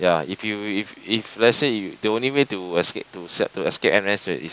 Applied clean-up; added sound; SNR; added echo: none; none; none; none.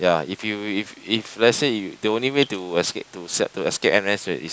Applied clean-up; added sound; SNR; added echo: none; Drip; 13 dB; none.